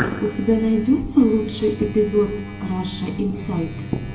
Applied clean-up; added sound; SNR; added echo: none; Engine; 15 dB; reverberation time 0.7 s.